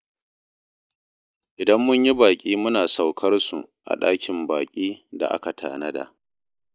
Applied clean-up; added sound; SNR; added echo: neural mask model DeepFilterNet 3.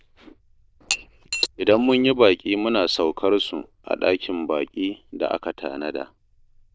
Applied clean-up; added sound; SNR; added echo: neural diffusion model UNIVERSE++.